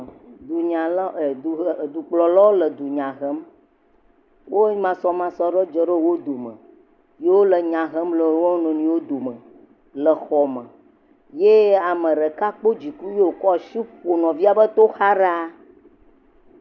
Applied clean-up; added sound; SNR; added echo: none; none; none; none.